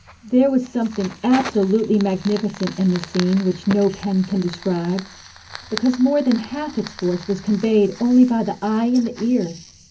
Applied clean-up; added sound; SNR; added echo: none; Fire; 17 dB; reverberation time 0.3 s.